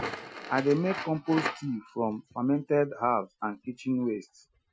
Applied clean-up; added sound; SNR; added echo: classical method Wiener filter.